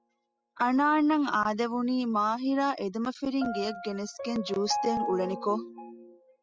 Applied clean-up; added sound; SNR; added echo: classical method spectral subtraction.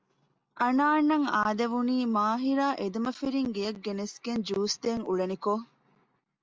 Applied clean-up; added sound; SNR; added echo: none; none; none; none.